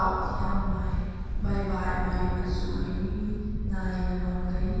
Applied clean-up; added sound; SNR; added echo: none; Wind; -3 dB; reverberation time 2.1 s.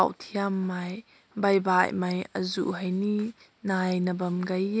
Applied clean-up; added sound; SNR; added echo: none; none; none; none.